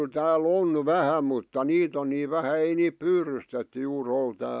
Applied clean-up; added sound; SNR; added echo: none; none; none; none.